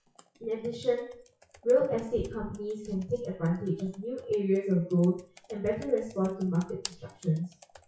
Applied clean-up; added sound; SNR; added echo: classical method WPE with log-MMSE.